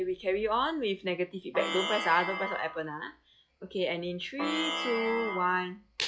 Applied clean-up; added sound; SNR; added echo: classical method log-MMSE.